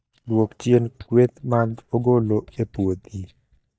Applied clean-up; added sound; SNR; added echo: neural mask model DeepFilterNet 3.